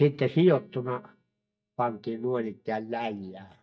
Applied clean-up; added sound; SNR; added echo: neural mask model DeepFilterNet 3.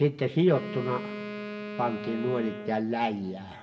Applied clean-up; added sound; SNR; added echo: none; Wind instrument, woodwind instrument; 10 dB; reverberation time 1.3 s.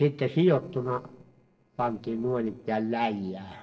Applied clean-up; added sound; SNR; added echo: neural separator model SepFormer DNS4.